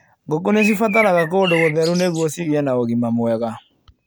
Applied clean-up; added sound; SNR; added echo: none; Bird; 7 dB; none.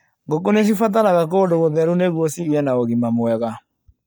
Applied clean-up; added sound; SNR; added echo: neural mask model DeepFilterNet 3.